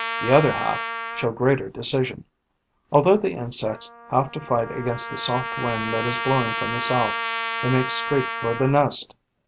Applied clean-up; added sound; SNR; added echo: none; Trumpet; 7 dB; none.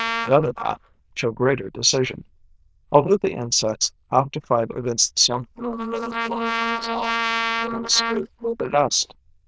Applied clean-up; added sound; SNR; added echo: neural diffusion model UNIVERSE++.